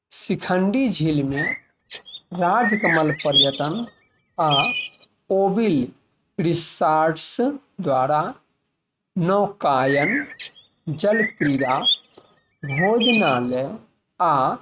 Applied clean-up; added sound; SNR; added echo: neural mask model RNNoise.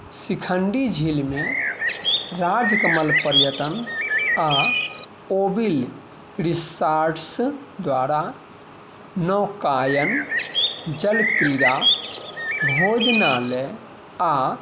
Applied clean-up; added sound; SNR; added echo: none; Bird; -1 dB; none.